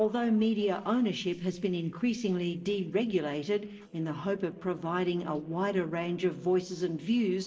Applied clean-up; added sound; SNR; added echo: neural separator model SepFormer DNS4.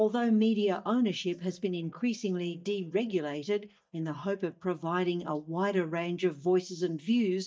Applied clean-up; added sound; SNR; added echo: neural mask model DeepFilterNet 3.